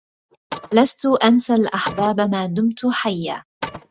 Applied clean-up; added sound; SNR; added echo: neural mask model RNNoise.